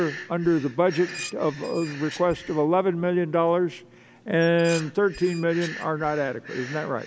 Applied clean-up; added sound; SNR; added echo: none; Dishes, pots, and pans + Breathing; 16 dB; none.